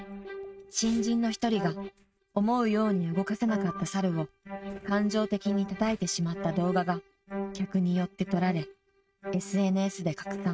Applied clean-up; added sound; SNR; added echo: neural mask model RNNoise.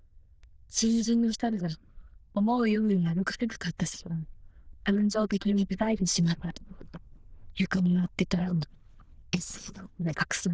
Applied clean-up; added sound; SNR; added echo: neural diffusion model UNIVERSE++.